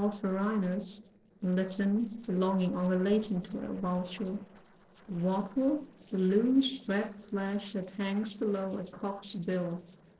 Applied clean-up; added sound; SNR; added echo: neural separator model SepFormer DNS4.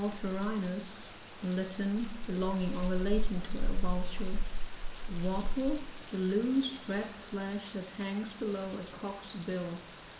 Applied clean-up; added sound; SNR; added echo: none; Rain; -1 dB; reverberation time 1.2 s.